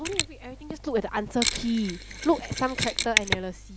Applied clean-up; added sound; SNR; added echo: none; Mechanisms; 2 dB; none.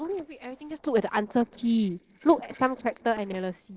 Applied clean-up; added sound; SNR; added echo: neural separator model SepFormer DNS4.